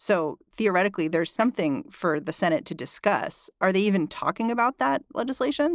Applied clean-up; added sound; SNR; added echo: neural separator model SepFormer DNS4.